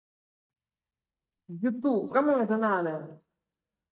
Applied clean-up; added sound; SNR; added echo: neural mask model DeepFilterNet 3.